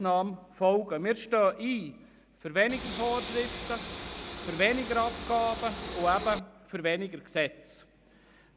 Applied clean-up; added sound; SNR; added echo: none; Train; 8 dB; none.